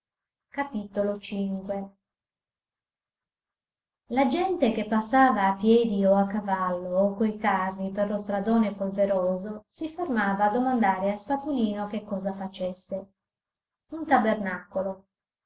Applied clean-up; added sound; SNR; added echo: none; none; none; none.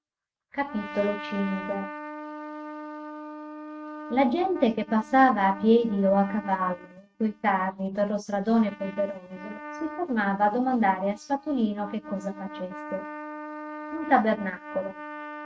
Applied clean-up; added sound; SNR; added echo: neural mask model RNNoise.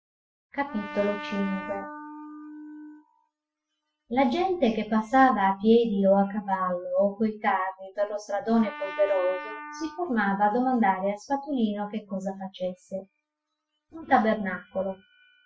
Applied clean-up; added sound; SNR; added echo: classical method Wiener filter.